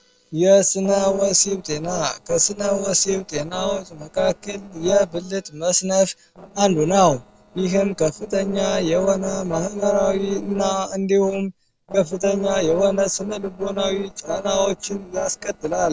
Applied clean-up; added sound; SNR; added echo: neural separator model SepFormer DNS4.